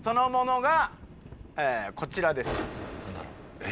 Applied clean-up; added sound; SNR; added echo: none; Thunder / Rain; 18 dB; none.